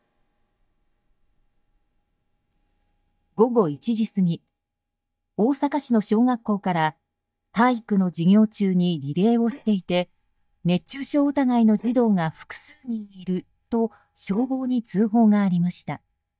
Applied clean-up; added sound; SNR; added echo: neural mask model DeepFilterNet 3.